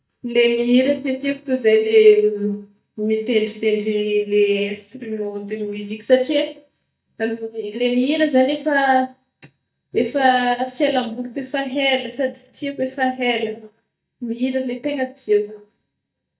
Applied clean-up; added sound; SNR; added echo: neural mask model DeepFilterNet 3.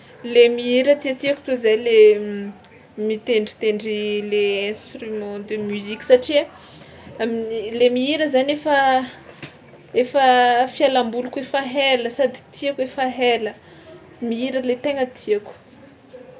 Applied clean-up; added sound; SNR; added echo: none; none; none; none.